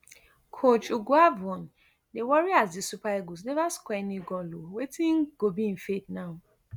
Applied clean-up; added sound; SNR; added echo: none; none; none; none.